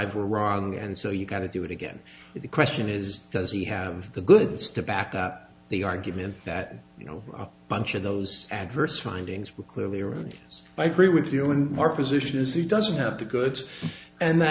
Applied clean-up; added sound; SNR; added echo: none; none; none; none.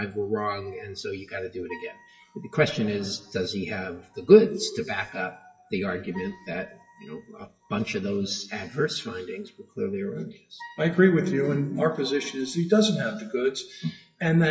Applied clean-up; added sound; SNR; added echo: classical method WPE with log-MMSE.